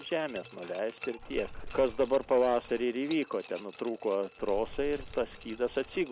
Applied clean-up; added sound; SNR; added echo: none; Glass + Bird; 13 dB; none.